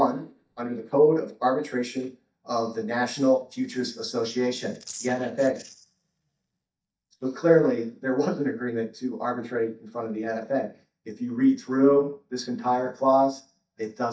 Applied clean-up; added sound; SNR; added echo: neural mask model DeepFilterNet 3.